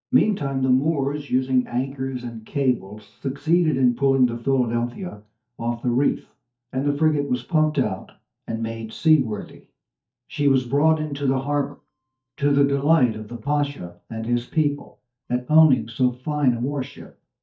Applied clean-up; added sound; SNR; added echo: neural mask model DeepFilterNet 3.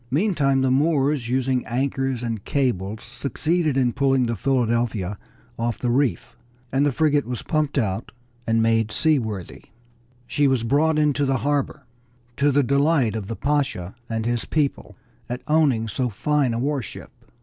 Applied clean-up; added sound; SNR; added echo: none; none; none; none.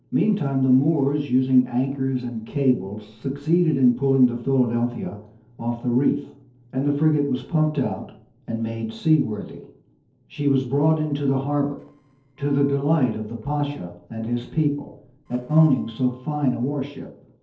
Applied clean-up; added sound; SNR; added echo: neural separator model SepFormer DNS4.